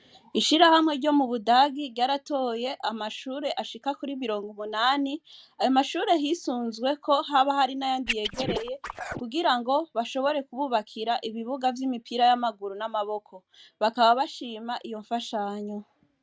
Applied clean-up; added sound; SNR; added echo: neural mask model RNNoise.